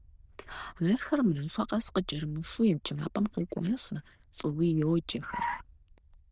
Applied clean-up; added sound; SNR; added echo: neural diffusion model UNIVERSE++.